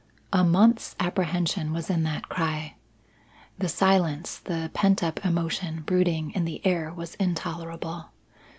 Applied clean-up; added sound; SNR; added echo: none; none; none; none.